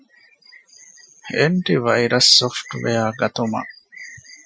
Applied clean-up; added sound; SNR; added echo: classical method Wiener filter.